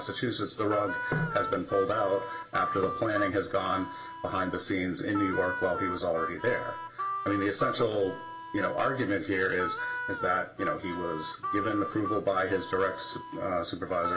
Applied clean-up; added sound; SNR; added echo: none; Harmonica; 7 dB; reverberation time 0.3 s.